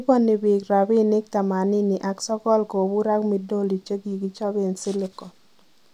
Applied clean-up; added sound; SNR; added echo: none; none; none; none.